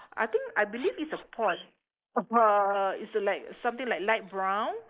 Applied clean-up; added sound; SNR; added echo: neural mask model Resemble Enhance denoiser.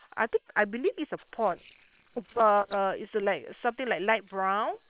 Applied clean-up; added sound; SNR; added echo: neural separator model SepFormer WHAM!.